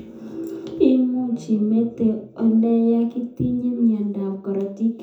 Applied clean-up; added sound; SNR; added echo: none; none; none; reverberation time 0.5 s.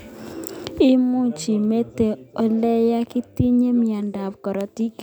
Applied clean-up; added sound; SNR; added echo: none; none; none; none.